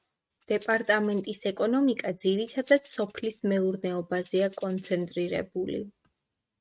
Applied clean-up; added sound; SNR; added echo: neural mask model RNNoise.